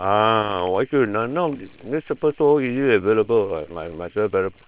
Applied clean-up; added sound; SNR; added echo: neural separator model SepFormer WHAM!.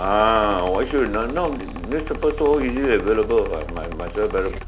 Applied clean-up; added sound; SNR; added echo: none; Mechanical fan; 10 dB; none.